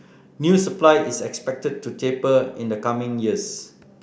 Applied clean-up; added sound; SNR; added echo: none; none; none; none.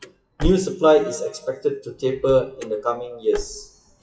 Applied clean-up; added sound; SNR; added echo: classical method WPE with log-MMSE.